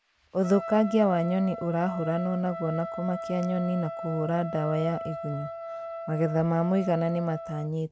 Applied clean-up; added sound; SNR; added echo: none; Trumpet; 10 dB; none.